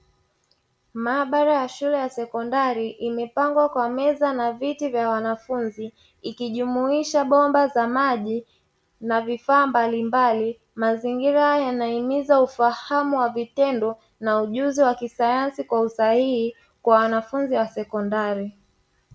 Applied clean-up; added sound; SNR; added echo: none; none; none; none.